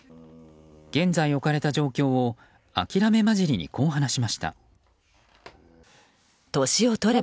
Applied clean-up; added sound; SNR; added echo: none; none; none; none.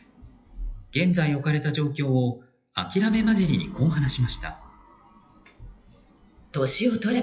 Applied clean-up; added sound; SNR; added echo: classical method WPE with log-MMSE.